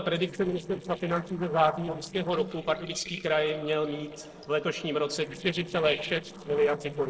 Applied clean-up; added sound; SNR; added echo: neural separator model SepFormer DNS4.